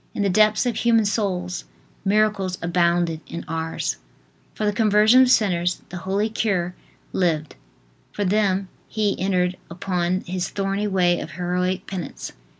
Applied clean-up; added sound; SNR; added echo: none; none; none; none.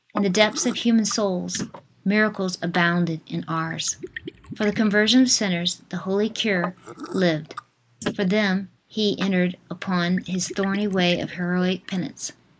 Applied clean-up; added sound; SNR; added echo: neural mask model Resemble Enhance denoiser.